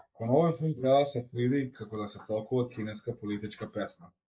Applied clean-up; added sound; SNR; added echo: neural mask model Resemble Enhance denoiser.